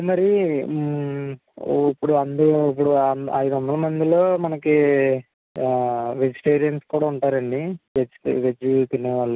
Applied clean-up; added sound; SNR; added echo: none; none; none; none.